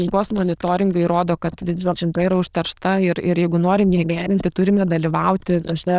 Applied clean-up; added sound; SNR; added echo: neural diffusion model UNIVERSE++.